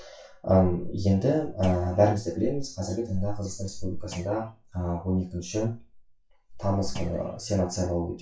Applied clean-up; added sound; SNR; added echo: classical method WPE with log-MMSE.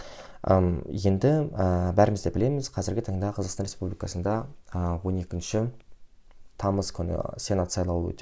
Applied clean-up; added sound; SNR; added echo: none; none; none; none.